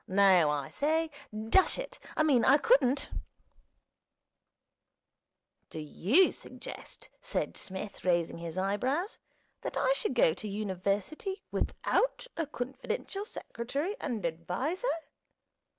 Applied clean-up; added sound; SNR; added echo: none; none; none; none.